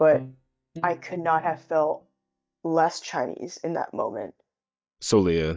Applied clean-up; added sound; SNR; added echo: neural mask model DeepFilterNet 3.